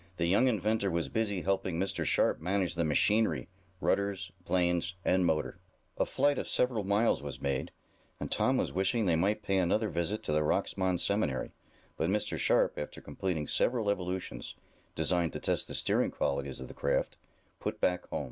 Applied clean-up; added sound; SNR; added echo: none; none; none; none.